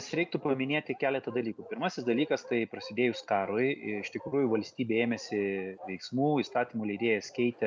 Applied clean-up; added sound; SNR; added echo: none; Bark; 18 dB; none.